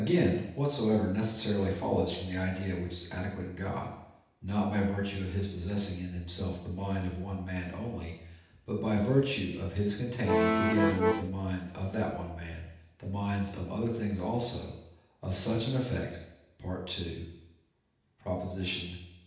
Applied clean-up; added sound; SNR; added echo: none; Accordion; -5 dB; reverberation time 0.8 s.